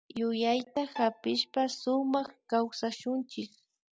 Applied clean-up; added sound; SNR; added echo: none; Bowed string instrument; 17 dB; none.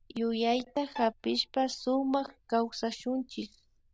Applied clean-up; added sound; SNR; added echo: neural diffusion model UNIVERSE++.